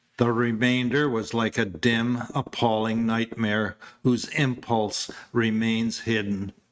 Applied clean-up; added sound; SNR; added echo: neural mask model RNNoise.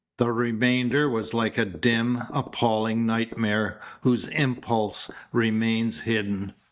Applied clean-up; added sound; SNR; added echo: neural mask model DeepFilterNet 3.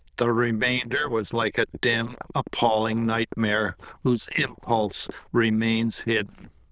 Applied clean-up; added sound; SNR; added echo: neural diffusion model UNIVERSE++.